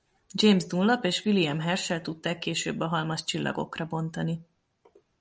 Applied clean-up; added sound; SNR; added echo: none; none; none; none.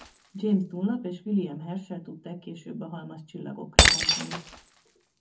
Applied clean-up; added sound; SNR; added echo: none; Shatter; -4 dB; reverberation time 0.3 s.